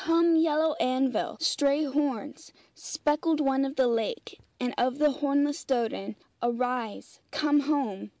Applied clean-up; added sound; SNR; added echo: none; none; none; none.